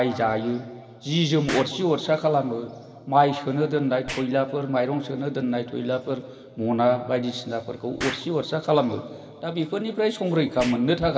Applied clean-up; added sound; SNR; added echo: none; Explosion; 18 dB; reverberation time 1.9 s.